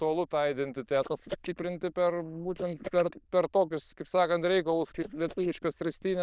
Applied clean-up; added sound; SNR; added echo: neural diffusion model UNIVERSE++.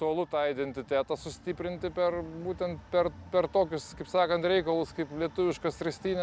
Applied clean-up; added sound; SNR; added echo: none; none; none; none.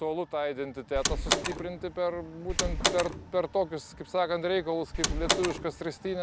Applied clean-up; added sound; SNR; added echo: none; Door; -1 dB; none.